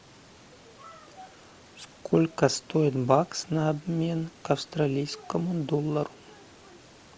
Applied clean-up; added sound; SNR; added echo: none; none; none; none.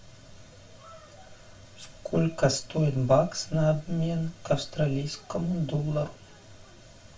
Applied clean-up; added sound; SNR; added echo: none; none; none; reverberation time 0.2 s.